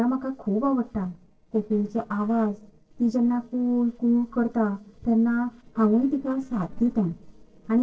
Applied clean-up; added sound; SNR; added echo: neural separator model SepFormer DNS4.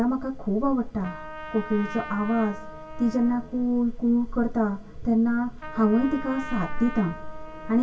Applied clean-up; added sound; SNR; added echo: none; Trumpet; 16 dB; reverberation time 0.2 s.